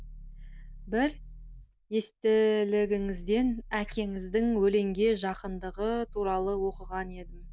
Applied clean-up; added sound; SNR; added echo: none; Growling; 15 dB; none.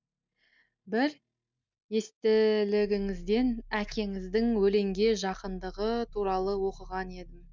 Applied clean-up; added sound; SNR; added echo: neural mask model DeepFilterNet 3.